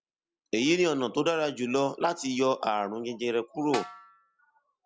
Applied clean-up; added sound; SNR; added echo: none; Snare drum; 12 dB; none.